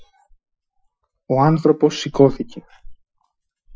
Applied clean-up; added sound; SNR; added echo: classical method Wiener filter.